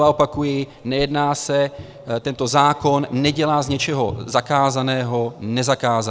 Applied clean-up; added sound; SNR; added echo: none; Tap; 19 dB; none.